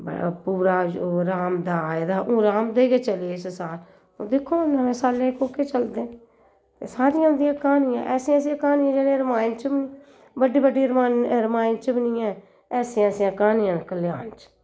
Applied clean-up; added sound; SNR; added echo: none; none; none; none.